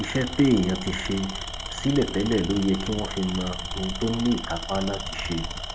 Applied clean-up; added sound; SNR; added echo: none; Tools; 7 dB; none.